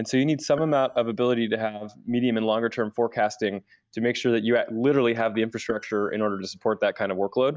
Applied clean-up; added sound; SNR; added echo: neural mask model DeepFilterNet 3.